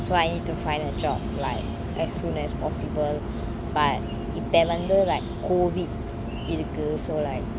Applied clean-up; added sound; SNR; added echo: none; none; none; none.